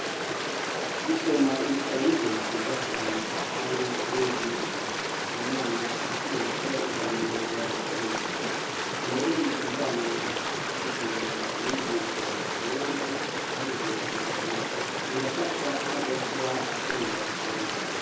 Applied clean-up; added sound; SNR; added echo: none; Stream; -2 dB; reverberation time 0.6 s.